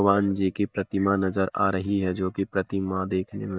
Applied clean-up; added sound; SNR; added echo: neural mask model DeepFilterNet 3.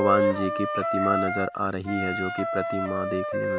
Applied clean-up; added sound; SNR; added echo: none; Wind instrument, woodwind instrument; 0 dB; none.